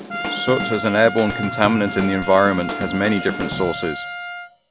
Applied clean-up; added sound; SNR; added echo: none; Drum / Drum kit + Trumpet; 7 dB; none.